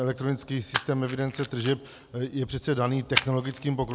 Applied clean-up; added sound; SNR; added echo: none; Splash, splatter; 7 dB; none.